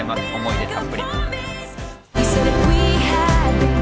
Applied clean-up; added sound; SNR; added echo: none; none; none; none.